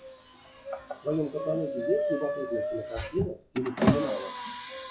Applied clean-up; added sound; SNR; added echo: classical method WPE with log-MMSE.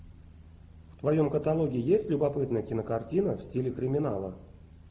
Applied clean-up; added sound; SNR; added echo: none; none; none; none.